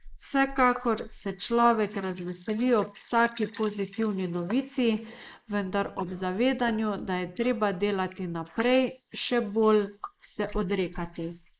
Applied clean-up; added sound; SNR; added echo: neural mask model Resemble Enhance denoiser.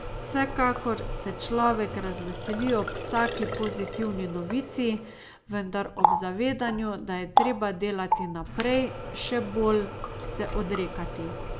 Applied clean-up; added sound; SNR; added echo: none; Water tap, faucet; 2 dB; none.